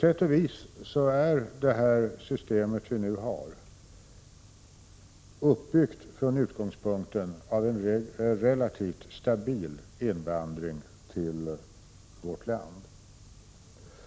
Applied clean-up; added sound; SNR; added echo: none; none; none; none.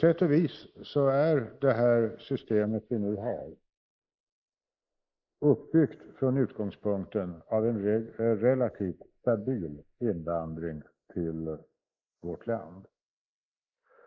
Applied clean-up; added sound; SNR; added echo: neural mask model Resemble Enhance denoiser.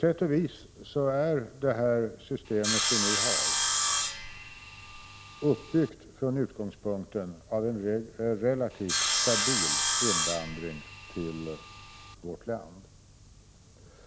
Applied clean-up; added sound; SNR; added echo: none; Sawing; -2 dB; none.